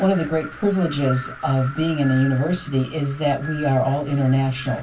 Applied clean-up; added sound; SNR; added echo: none; Wind; 15 dB; reverberation time 0.1 s.